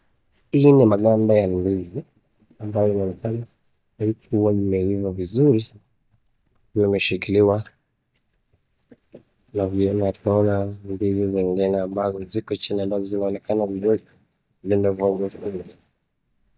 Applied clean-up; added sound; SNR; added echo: neural mask model DeepFilterNet 3.